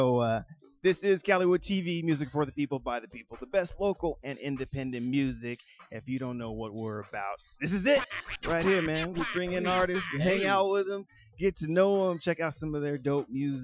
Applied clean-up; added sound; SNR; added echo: classical method Wiener filter.